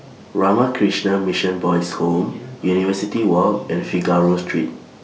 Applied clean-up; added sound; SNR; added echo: none; none; none; none.